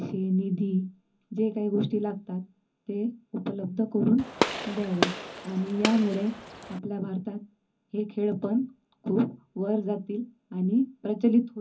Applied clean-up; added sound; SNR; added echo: none; Gunshot, gunfire; 3 dB; reverberation time 0.3 s.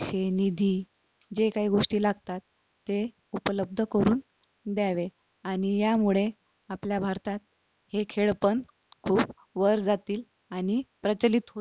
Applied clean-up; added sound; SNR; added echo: none; none; none; none.